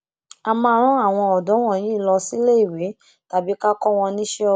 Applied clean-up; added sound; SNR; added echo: none; none; none; none.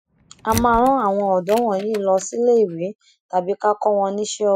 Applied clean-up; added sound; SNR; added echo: classical method Wiener filter.